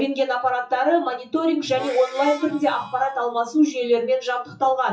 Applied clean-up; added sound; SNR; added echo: classical method WPE with log-MMSE.